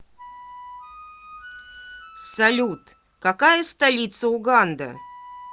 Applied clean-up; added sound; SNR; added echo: none; Wind instrument, woodwind instrument; 19 dB; none.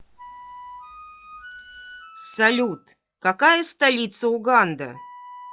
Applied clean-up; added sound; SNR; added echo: classical method log-MMSE.